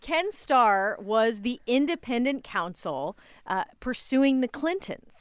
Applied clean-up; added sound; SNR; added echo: none; none; none; none.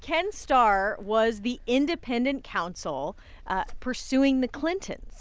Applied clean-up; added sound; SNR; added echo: none; Purr; 17 dB; none.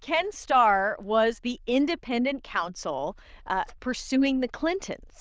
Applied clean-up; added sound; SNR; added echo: neural diffusion model UNIVERSE++.